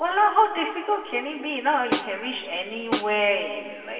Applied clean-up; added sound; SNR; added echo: none; Snare drum; 7 dB; reverberation time 2.3 s.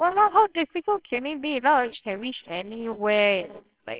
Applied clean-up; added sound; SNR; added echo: neural separator model SepFormer WHAMR!.